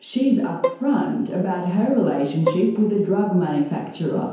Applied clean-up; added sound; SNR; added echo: none; Bowed string instrument; 10 dB; reverberation time 0.9 s.